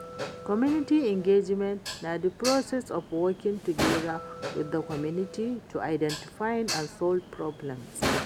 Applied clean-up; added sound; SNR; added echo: none; Dishes, pots, and pans; 7 dB; none.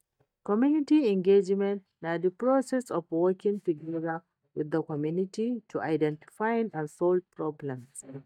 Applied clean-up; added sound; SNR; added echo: neural mask model DeepFilterNet 3.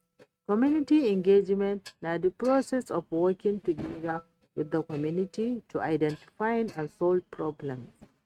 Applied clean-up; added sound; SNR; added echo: neural mask model RNNoise.